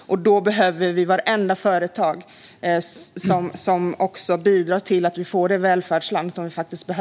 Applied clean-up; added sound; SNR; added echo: none; none; none; none.